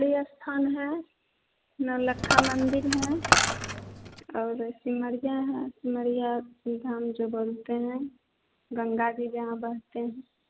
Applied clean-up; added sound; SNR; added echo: none; Coin (dropping); -3 dB; none.